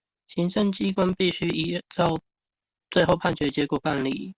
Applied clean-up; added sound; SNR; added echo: none; none; none; none.